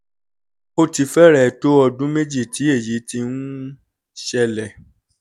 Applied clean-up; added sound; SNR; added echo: none; none; none; none.